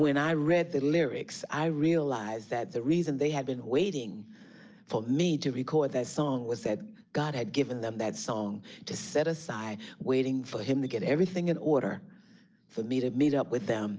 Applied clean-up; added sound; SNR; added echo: none; none; none; none.